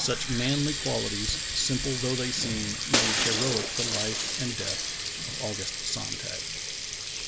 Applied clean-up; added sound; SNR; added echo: none; Shatter + Water tap, faucet; -2 dB; none.